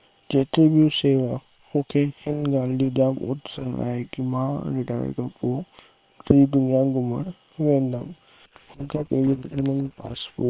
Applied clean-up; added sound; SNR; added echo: neural separator model SepFormer WHAM!.